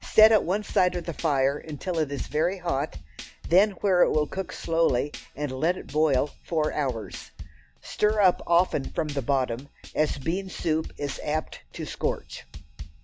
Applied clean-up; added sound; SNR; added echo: none; Drum / Drum kit; 13 dB; none.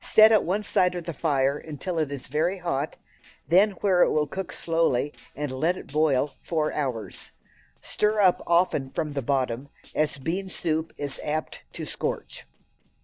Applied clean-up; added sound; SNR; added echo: neural separator model SepFormer DNS4.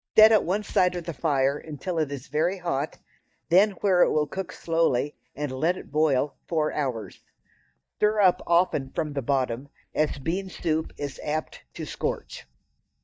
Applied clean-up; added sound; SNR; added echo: neural mask model DeepFilterNet 3.